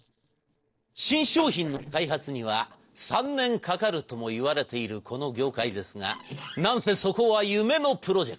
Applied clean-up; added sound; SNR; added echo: neural separator model SepFormer DNS4.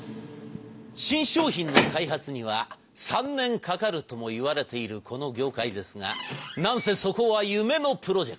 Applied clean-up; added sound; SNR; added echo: none; Squeak / Slam / Wood; 8 dB; none.